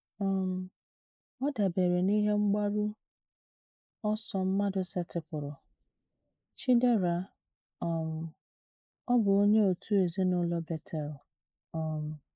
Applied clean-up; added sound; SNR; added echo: neural mask model Resemble Enhance denoiser.